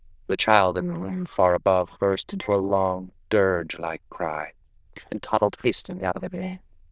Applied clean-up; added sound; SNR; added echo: neural diffusion model UNIVERSE++.